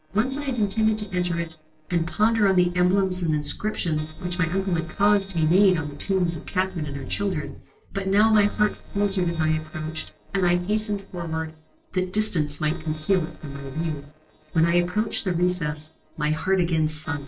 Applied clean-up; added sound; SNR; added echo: neural separator model SepFormer DNS4.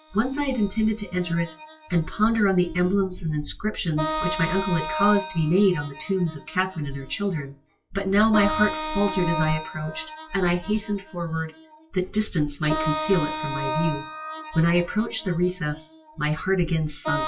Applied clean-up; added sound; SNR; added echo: classical method WPE with log-MMSE.